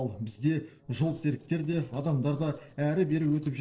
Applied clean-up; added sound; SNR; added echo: neural separator model SepFormer DNS4.